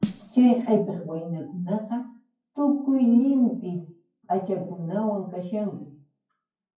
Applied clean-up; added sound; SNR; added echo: classical method WPE with log-MMSE.